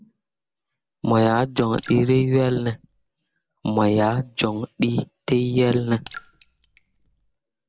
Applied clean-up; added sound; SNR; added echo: none; Raindrop / Splash, splatter; 19 dB; none.